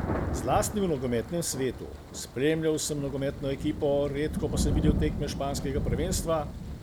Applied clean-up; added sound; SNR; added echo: none; Thunder; 2 dB; none.